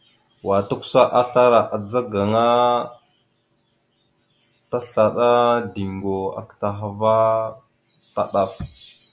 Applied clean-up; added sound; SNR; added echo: none; none; none; none.